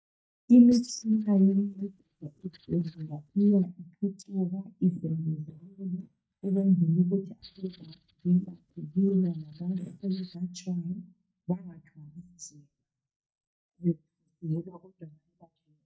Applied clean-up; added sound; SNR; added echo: neural mask model DeepFilterNet 3.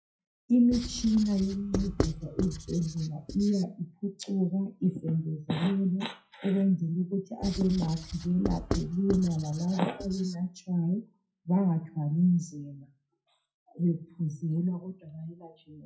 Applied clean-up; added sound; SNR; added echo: classical method WPE with log-MMSE.